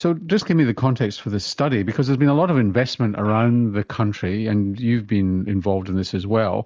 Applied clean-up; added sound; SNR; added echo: neural mask model DeepFilterNet 3.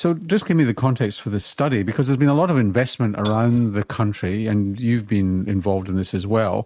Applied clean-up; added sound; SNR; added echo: neural mask model RNNoise.